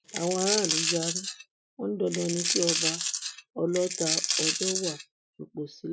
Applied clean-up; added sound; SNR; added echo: classical method Wiener filter.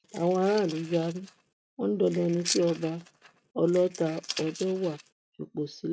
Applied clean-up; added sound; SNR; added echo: neural mask model RNNoise.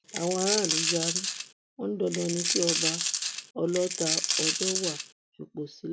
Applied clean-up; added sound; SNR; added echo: none; Coin (dropping); -2 dB; none.